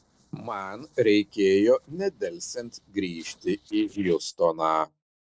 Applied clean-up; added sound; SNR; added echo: neural separator model SepFormer DNS4.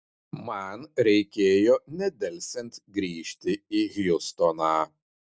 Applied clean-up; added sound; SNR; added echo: none; none; none; none.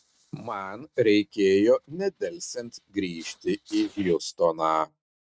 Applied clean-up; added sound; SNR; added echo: neural mask model RNNoise.